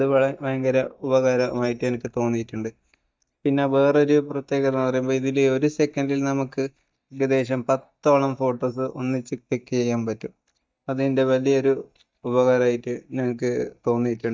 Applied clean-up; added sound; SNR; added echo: neural mask model DeepFilterNet 3.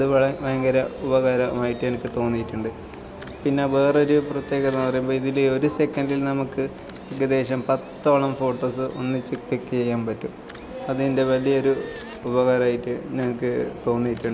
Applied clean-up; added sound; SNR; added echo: none; Engine; 17 dB; none.